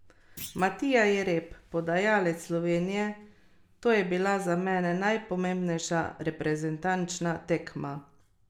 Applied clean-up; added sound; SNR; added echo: none; Thump, thud; 19 dB; none.